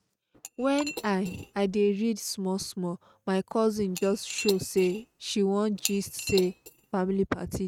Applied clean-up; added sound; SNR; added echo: neural mask model RNNoise.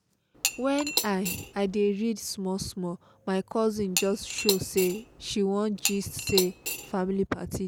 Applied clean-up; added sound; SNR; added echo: none; Cutlery, silverware / Dishes, pots, and pans; 4 dB; none.